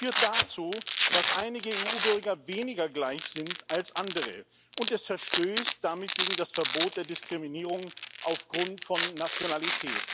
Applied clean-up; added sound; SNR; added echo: none; Domestic sounds, home sounds; 0 dB; none.